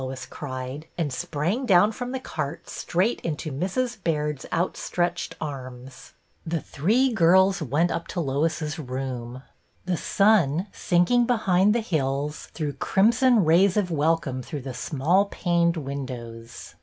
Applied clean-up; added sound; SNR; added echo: none; none; none; none.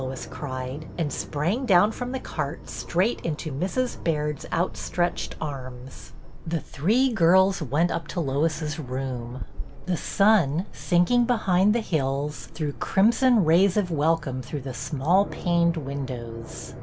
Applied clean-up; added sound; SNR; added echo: none; Aircraft; 12 dB; none.